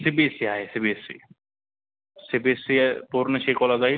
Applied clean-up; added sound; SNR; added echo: none; none; none; none.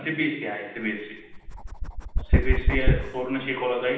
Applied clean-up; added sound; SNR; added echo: none; Dog; -5 dB; reverberation time 0.9 s.